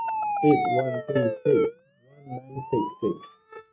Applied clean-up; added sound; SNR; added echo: neural mask model RNNoise.